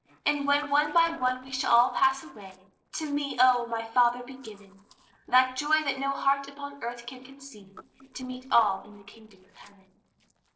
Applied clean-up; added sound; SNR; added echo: neural separator model SepFormer DNS4.